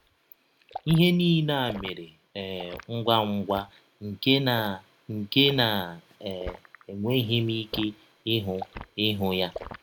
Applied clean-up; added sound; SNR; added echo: none; Liquid; 18 dB; none.